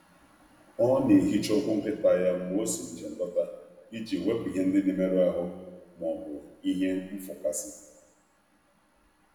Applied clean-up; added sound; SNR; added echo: none; none; none; reverberation time 1.1 s.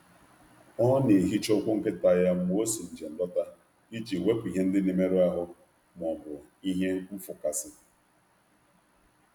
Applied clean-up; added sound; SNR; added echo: none; none; none; none.